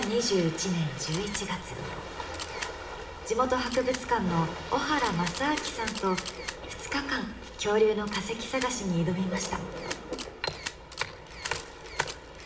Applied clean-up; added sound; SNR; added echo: none; Camera; 13 dB; reverberation time 1.3 s.